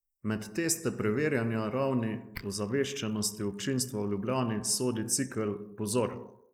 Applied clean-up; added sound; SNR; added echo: neural mask model Resemble Enhance denoiser.